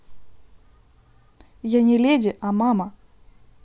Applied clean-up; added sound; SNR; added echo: none; none; none; none.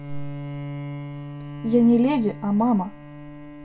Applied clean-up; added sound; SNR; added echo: none; Bowed string instrument; 11 dB; reverberation time 0.2 s.